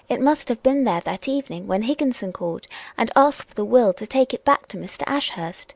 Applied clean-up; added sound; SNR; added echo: none; none; none; none.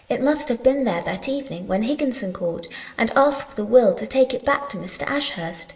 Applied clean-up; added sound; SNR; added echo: none; none; none; reverberation time 2.2 s.